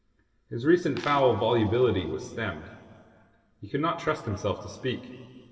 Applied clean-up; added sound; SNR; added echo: neural separator model SepFormer DNS4.